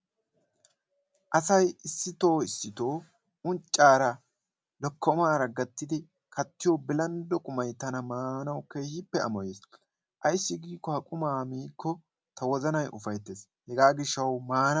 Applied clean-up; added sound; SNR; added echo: none; none; none; none.